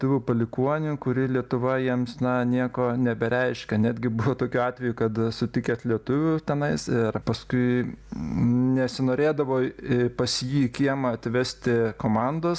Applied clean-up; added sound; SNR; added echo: none; none; none; none.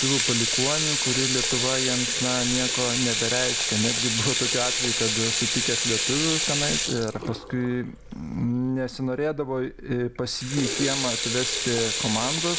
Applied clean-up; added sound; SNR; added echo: none; Sink (filling or washing) / Water tap, faucet; -1 dB; none.